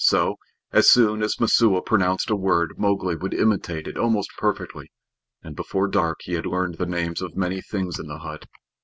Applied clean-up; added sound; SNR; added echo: none; none; none; none.